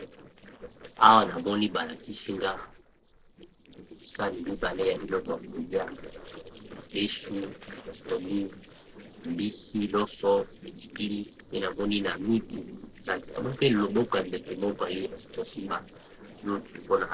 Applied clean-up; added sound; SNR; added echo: neural separator model SepFormer DNS4.